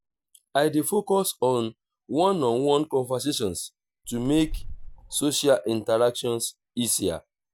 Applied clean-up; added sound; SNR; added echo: none; Bird; 10 dB; none.